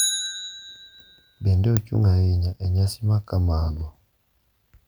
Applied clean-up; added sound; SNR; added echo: none; Bicycle; 12 dB; none.